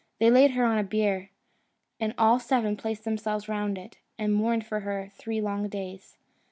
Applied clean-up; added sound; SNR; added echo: none; none; none; none.